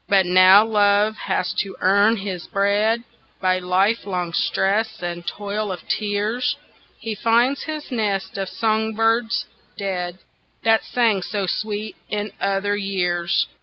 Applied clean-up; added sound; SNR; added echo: none; none; none; none.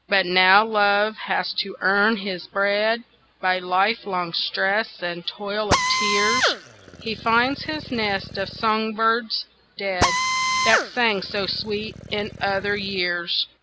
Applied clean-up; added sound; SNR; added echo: none; Drill; 2 dB; none.